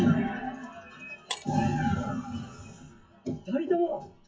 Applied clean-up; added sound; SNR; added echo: classical method WPE with log-MMSE.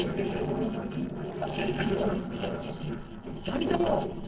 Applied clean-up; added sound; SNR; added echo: neural separator model SepFormer DNS4.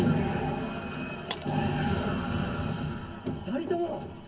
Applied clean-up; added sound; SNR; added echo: none; Shatter; 19 dB; reverberation time 0.3 s.